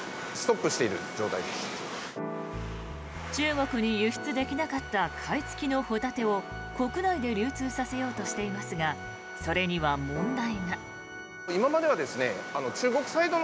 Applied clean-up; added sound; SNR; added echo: none; Organ; 14 dB; none.